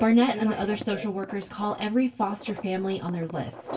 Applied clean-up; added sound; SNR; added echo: none; Writing; 16 dB; reverberation time 0.2 s.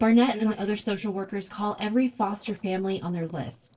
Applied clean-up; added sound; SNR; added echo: neural separator model SepFormer DNS4.